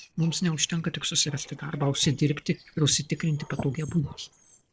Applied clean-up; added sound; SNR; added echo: neural separator model SepFormer DNS4.